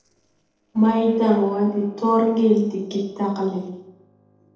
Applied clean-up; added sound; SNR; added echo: neural separator model SepFormer DNS4.